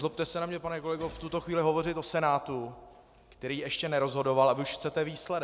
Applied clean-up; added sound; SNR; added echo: none; none; none; none.